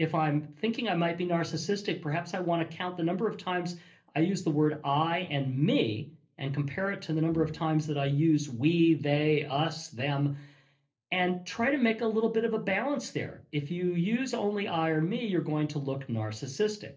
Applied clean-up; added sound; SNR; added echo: neural separator model SepFormer DNS4.